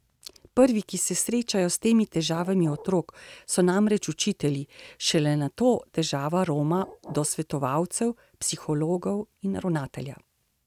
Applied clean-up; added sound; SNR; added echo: neural mask model RNNoise.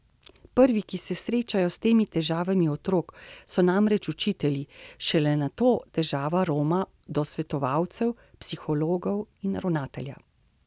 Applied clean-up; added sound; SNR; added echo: none; none; none; none.